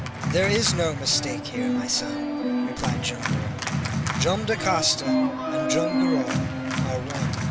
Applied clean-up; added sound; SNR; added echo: none; Organ; -2 dB; none.